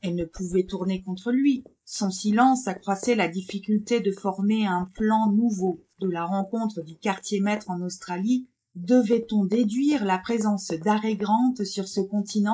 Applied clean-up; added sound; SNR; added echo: neural mask model Resemble Enhance denoiser.